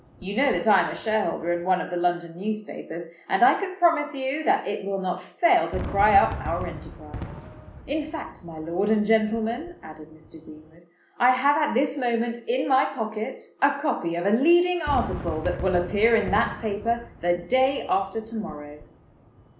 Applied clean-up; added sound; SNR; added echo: none; Fireworks; 15 dB; none.